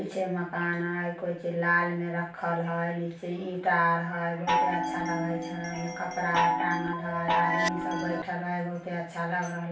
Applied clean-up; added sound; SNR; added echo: none; Chime; -1 dB; reverberation time 0.3 s.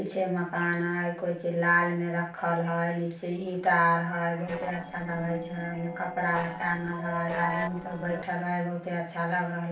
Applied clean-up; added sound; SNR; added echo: neural separator model SepFormer DNS4.